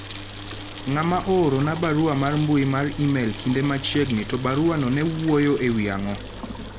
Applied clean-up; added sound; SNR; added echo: none; Engine + Sink (filling or washing) / Water tap, faucet; 10 dB; none.